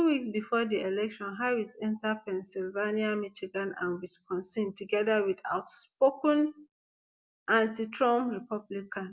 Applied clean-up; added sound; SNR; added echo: none; none; none; none.